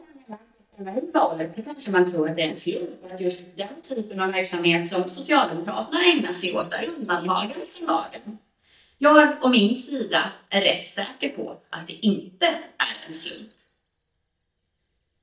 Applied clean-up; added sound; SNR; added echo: neural mask model DeepFilterNet 3.